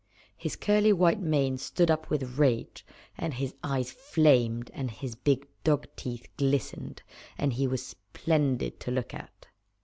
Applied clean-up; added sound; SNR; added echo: none; none; none; none.